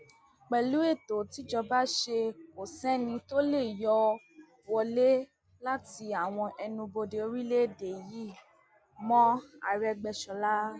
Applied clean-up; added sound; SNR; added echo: none; none; none; none.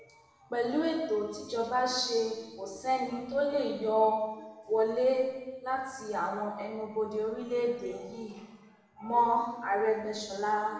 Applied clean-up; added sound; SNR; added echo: none; none; none; reverberation time 1.2 s.